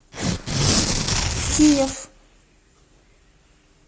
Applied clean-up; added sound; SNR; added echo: none; Tearing; -4 dB; none.